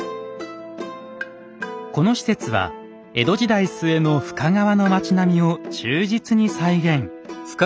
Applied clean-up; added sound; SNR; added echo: none; none; none; none.